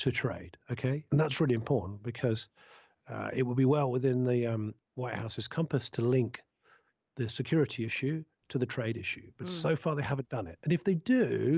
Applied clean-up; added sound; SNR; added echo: none; none; none; none.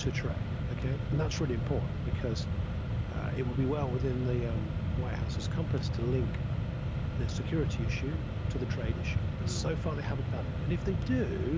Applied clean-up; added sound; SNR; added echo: none; Mechanisms; -4 dB; none.